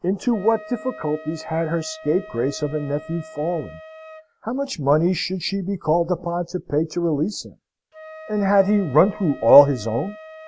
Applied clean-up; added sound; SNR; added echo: none; Wind instrument, woodwind instrument; 19 dB; none.